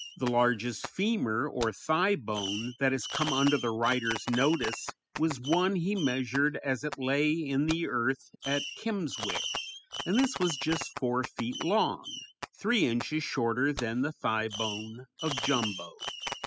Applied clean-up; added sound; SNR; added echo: classical method spectral subtraction.